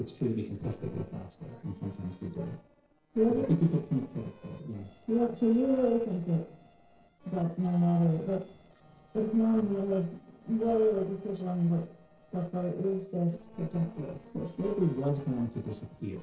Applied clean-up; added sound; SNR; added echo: neural separator model SepFormer DNS4.